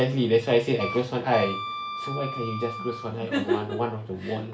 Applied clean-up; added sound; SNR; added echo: none; Wind instrument, woodwind instrument; 9 dB; reverberation time 0.3 s.